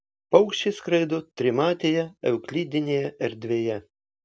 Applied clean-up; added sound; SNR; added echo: none; none; none; none.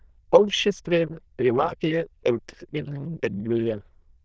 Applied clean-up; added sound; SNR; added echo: neural diffusion model UNIVERSE++.